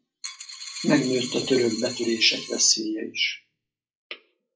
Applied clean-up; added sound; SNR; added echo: classical method WPE with log-MMSE.